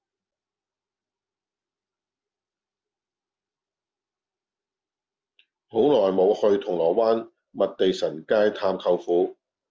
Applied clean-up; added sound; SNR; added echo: none; none; none; none.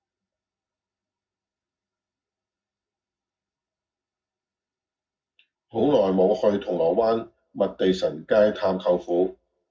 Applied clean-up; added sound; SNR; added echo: none; none; none; reverberation time 0.4 s.